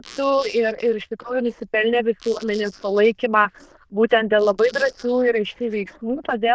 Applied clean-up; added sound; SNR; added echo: neural diffusion model UNIVERSE++.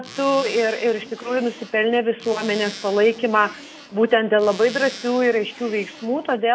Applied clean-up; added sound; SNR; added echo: none; Zipper (clothing); 17 dB; none.